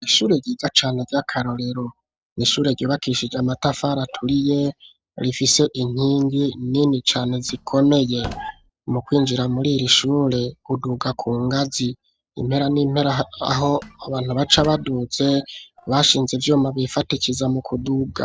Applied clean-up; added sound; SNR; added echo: neural separator model SepFormer DNS4.